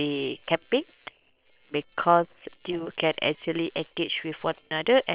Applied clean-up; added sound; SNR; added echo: neural separator model SepFormer WHAM!.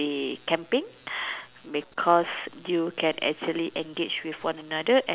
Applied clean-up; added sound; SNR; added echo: none; none; none; none.